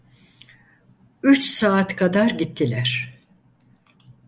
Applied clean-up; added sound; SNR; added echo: none; none; none; none.